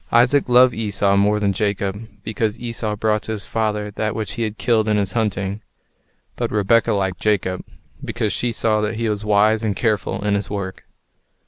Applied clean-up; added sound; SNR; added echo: none; none; none; none.